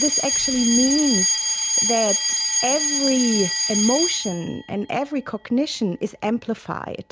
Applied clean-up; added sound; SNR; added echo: none; Alarm; 0 dB; none.